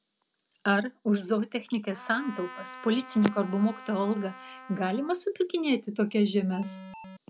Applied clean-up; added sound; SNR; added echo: none; Alarm + Trumpet; 17 dB; none.